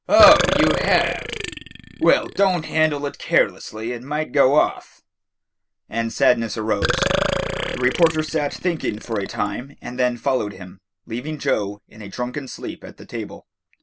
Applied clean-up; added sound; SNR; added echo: none; Burping, eructation; 4 dB; none.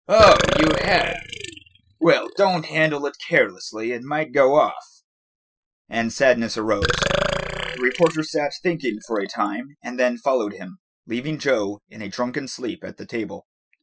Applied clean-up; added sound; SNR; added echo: classical method Wiener filter.